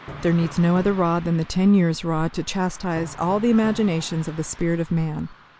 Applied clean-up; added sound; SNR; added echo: none; Car passing by / Traffic noise, roadway noise + Knock; 19 dB; none.